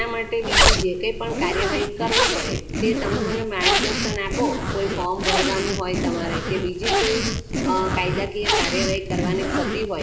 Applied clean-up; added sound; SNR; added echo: none; Zipper (clothing); -3 dB; reverberation time 0.8 s.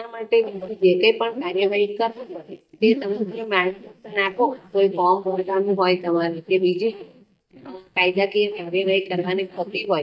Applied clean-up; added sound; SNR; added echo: neural mask model DeepFilterNet 3.